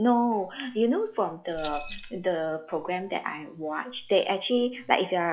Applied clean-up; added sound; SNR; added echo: classical method log-MMSE.